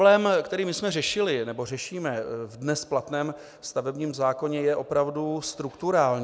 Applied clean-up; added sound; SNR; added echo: none; none; none; none.